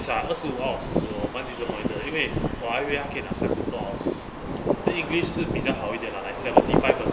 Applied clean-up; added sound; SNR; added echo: none; none; none; none.